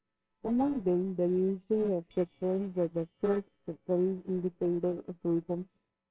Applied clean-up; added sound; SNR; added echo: neural separator model SepFormer WHAMR!.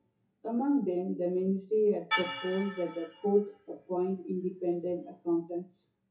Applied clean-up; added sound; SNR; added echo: classical method WPE with log-MMSE.